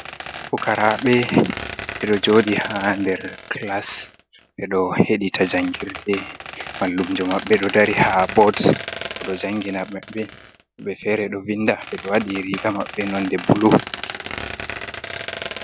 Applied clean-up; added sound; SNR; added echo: none; Squeak; 12 dB; none.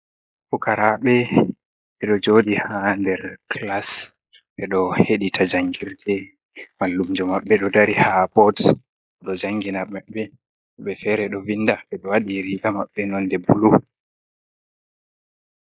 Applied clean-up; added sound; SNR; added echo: neural mask model Resemble Enhance denoiser.